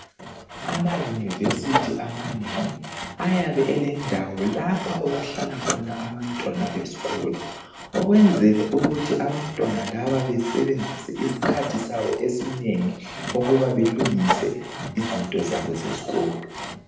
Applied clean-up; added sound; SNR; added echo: none; Sawing; 7 dB; reverberation time 0.8 s.